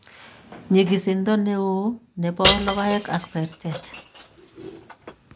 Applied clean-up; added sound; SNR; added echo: none; Shatter / Crushing; 4 dB; none.